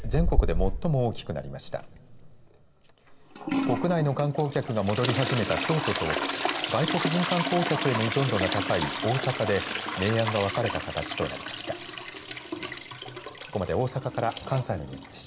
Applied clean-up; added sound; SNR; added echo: none; Trickle, dribble / Toilet flush; 2 dB; reverberation time 2.5 s.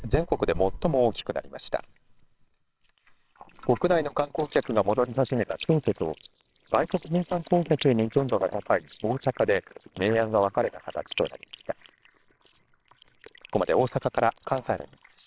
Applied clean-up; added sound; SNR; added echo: neural separator model SepFormer WHAMR!.